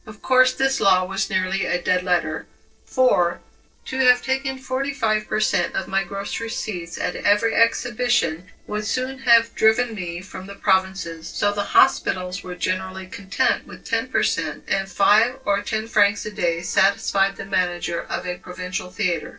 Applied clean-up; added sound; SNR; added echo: neural separator model SepFormer DNS4.